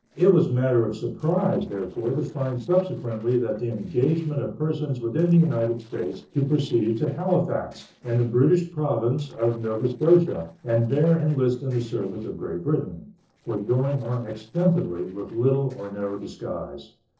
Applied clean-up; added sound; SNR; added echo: neural separator model SepFormer DNS4.